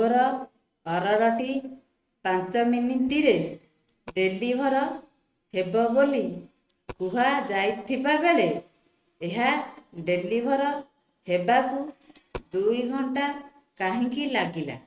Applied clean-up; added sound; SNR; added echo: neural mask model RNNoise.